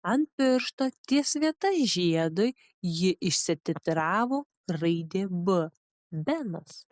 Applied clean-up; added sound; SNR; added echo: none; none; none; none.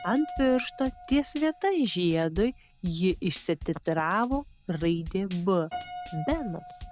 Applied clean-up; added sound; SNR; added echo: none; Piano + Drum kit; 14 dB; none.